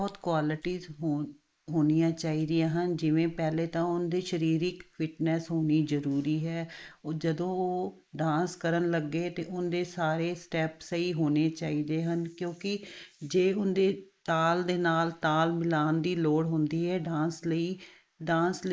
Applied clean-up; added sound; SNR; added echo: neural mask model Resemble Enhance denoiser.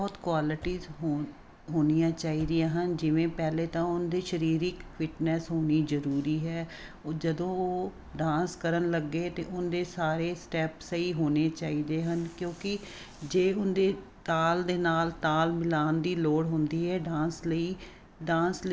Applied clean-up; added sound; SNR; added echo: none; Slam / Car; 18 dB; none.